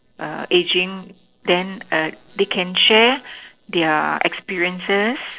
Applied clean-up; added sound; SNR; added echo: neural separator model SepFormer DNS4.